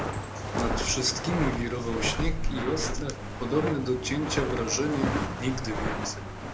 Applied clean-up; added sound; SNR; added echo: none; Walk, footsteps; 0 dB; none.